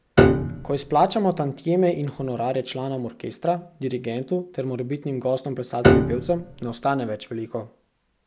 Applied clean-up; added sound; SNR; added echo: none; Piano; -4 dB; none.